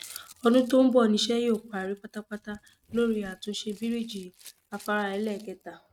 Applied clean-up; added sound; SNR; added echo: neural mask model RNNoise.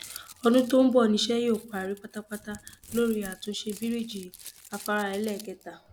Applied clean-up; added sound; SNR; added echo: none; Crumpling, crinkling; 20 dB; none.